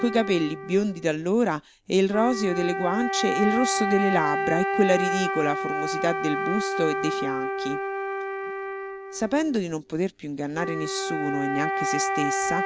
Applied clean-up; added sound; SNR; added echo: none; Wind instrument, woodwind instrument; 2 dB; none.